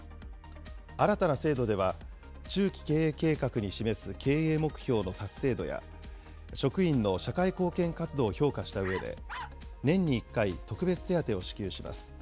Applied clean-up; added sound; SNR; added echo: none; Bark; 13 dB; none.